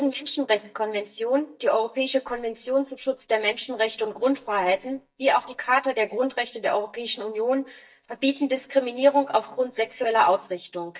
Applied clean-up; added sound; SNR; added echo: neural mask model DeepFilterNet 3.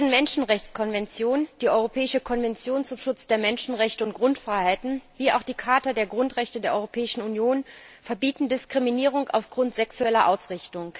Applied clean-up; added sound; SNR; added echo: none; none; none; none.